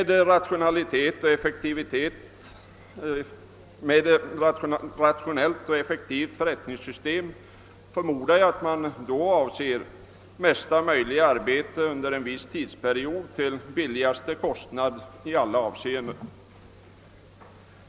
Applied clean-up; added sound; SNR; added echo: none; none; none; none.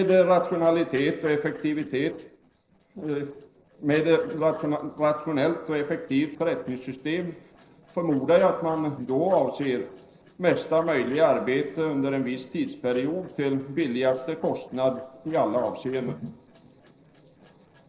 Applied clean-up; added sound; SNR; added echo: neural separator model SepFormer DNS4.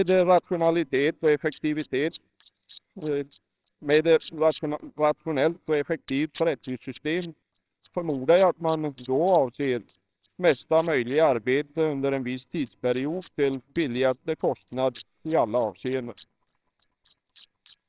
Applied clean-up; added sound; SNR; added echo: neural separator model SepFormer WHAMR!.